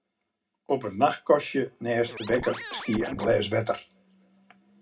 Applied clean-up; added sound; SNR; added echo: none; Scratching (performance technique); 10 dB; reverberation time 0.2 s.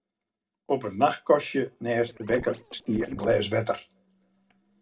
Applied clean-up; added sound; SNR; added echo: neural separator model SepFormer DNS4.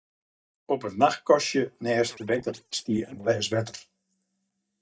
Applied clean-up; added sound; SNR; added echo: neural mask model DeepFilterNet 3.